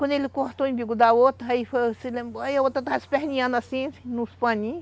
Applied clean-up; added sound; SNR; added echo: none; none; none; none.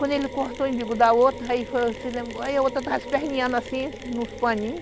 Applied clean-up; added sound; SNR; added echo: none; Mechanisms; 12 dB; none.